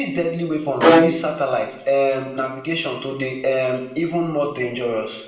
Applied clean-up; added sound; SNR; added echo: none; Bowed string instrument; -4 dB; reverberation time 0.7 s.